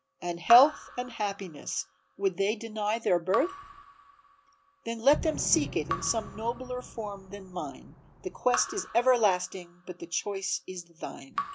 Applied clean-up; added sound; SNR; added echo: none; Fireworks + Raindrop / Drip; 12 dB; none.